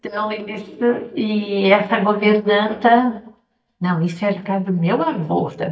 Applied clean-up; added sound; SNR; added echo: neural mask model DeepFilterNet 3.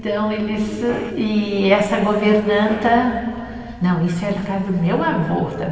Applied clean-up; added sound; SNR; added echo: none; Fart; 12 dB; reverberation time 2.6 s.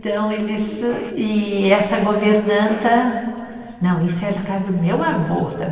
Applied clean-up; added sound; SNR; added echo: neural separator model SepFormer DNS4.